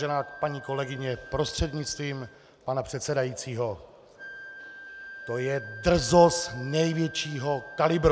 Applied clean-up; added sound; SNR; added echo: none; Wind instrument, woodwind instrument; 17 dB; none.